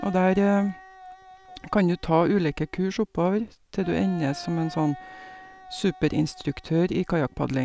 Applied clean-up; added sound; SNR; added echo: none; Wind instrument, woodwind instrument; 20 dB; none.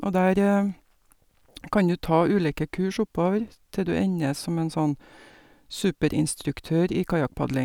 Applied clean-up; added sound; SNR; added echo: none; none; none; none.